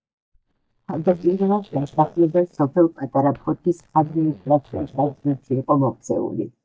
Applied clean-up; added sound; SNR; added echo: neural mask model DeepFilterNet 3.